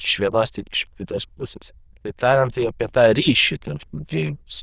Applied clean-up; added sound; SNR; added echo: neural diffusion model UNIVERSE++.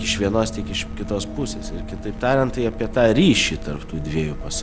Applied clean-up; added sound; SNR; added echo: none; none; none; none.